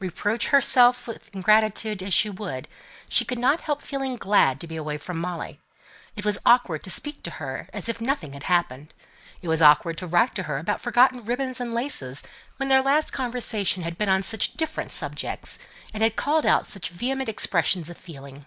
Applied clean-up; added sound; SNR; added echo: neural mask model Resemble Enhance denoiser.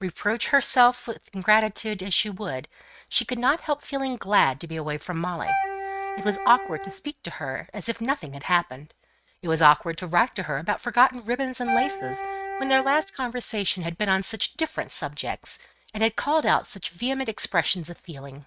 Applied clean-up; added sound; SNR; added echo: neural mask model RNNoise.